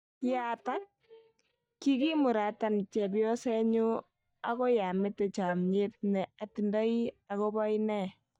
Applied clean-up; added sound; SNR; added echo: neural mask model DeepFilterNet 3.